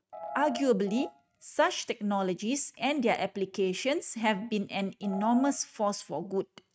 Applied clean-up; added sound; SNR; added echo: neural mask model RNNoise.